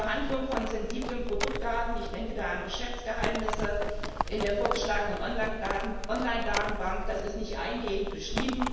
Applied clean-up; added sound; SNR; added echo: none; Livestock, farm animals, working animals; 1 dB; reverberation time 1.2 s.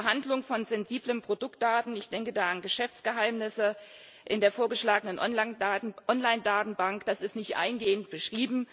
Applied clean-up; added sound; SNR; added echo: none; none; none; none.